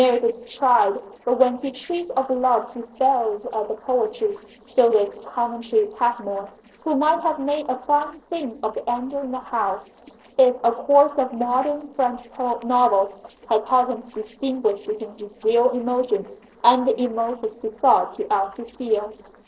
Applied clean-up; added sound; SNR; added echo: neural separator model SepFormer DNS4.